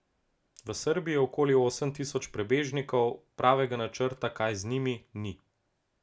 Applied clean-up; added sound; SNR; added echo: none; none; none; none.